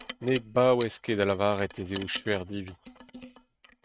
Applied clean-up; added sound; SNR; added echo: neural mask model RNNoise.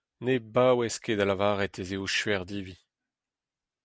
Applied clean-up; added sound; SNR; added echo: none; none; none; none.